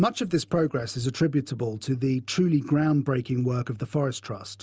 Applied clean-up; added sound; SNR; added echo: none; none; none; none.